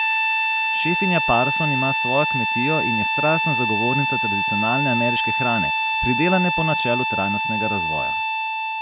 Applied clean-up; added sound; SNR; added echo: none; Harmonica; -3 dB; none.